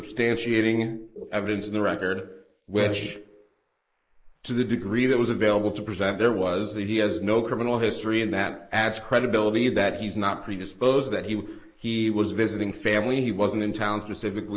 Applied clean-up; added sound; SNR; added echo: neural mask model Resemble Enhance denoiser.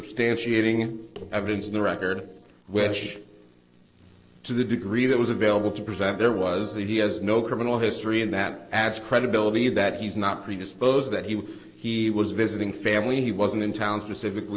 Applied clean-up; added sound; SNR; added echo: neural separator model SepFormer DNS4.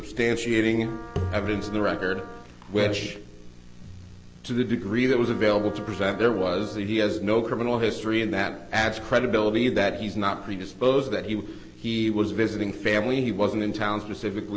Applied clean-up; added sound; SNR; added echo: none; Wind instrument, woodwind instrument; 20 dB; none.